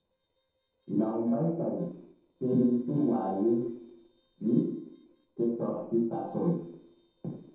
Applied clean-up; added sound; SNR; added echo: neural separator model SepFormer DNS4.